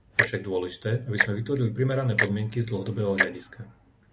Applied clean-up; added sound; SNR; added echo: none; Tick-tock; 3 dB; none.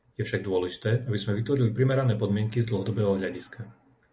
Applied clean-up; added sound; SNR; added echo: none; none; none; none.